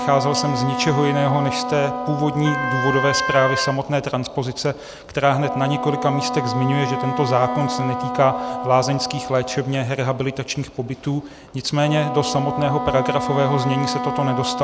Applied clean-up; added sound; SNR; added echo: none; Wind instrument, woodwind instrument + Wind instrument, woodwind instrument; 5 dB; none.